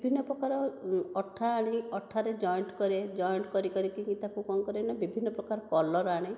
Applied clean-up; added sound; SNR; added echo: none; none; none; none.